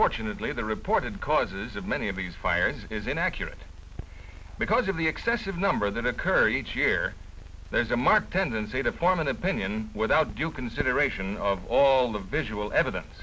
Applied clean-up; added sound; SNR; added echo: none; none; none; none.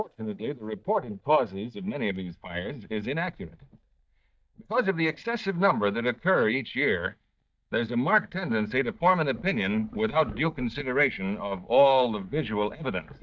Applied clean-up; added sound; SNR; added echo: neural mask model DeepFilterNet 3.